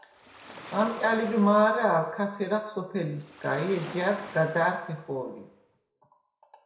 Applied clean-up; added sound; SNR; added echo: none; Waves, surf; 18 dB; reverberation time 0.6 s.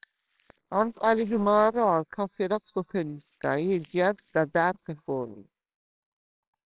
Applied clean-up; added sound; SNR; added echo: neural separator model SepFormer WHAMR!.